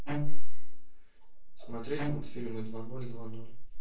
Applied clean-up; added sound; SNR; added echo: neural separator model SepFormer DNS4.